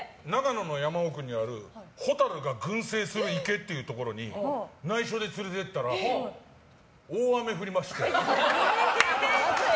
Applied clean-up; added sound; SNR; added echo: none; none; none; none.